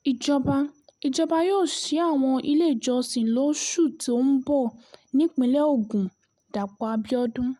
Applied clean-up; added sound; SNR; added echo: none; none; none; none.